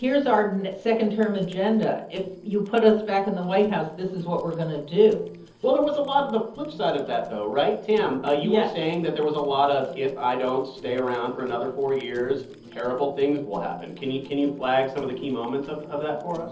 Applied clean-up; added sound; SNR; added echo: neural separator model SepFormer DNS4.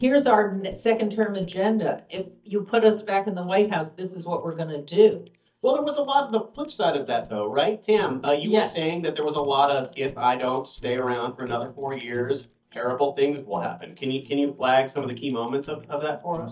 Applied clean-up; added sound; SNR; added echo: neural mask model DeepFilterNet 3.